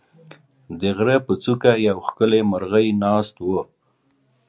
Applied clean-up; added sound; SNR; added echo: none; none; none; none.